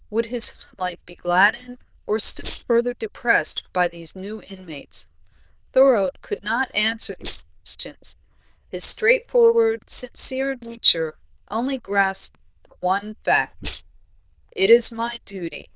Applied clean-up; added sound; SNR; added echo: neural diffusion model UNIVERSE++.